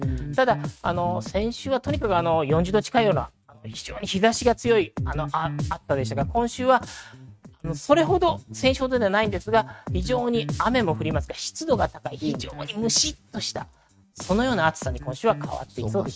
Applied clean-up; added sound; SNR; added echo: neural mask model RNNoise.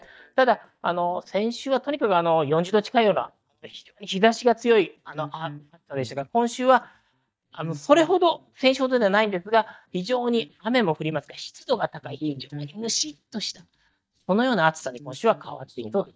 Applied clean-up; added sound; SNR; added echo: neural mask model DeepFilterNet 3.